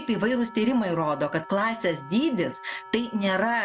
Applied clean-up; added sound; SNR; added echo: none; Wind instrument, woodwind instrument; 17 dB; none.